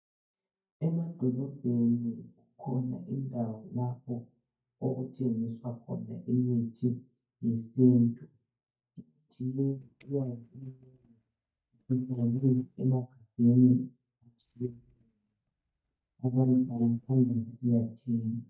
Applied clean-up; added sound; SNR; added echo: neural mask model DeepFilterNet 3.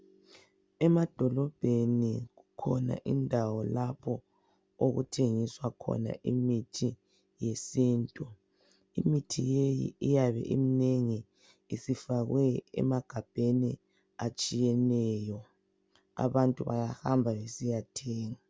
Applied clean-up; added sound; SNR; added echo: none; none; none; none.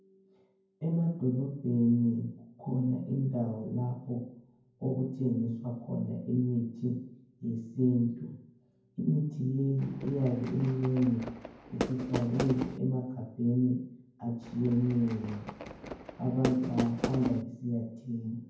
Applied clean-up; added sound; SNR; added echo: none; Fireworks; 7 dB; reverberation time 0.9 s.